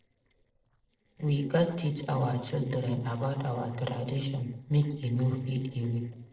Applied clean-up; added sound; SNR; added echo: neural separator model SepFormer DNS4.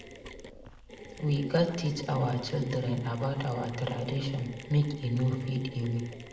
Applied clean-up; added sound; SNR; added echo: none; Mechanisms; 15 dB; reverberation time 0.6 s.